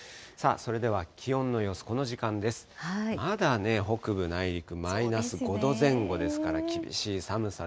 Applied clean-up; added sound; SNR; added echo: none; none; none; none.